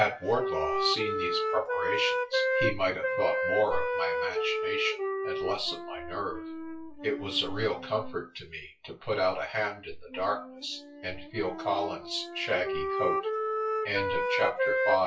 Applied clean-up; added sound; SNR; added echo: classical method WPE with log-MMSE.